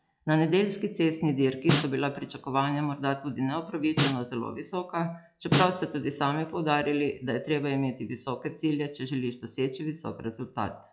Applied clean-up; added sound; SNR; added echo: classical method log-MMSE.